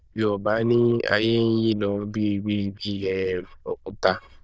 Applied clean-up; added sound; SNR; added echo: neural diffusion model UNIVERSE++.